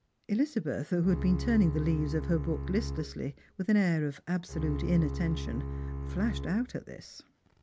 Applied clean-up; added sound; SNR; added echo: none; Bowed string instrument; 5 dB; none.